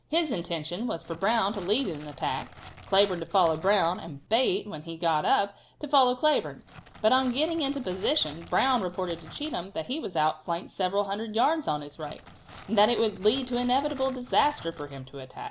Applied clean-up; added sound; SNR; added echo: none; Crackle; 19 dB; none.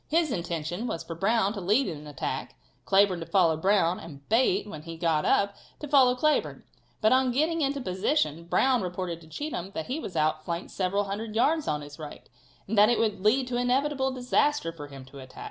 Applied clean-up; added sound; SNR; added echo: none; none; none; none.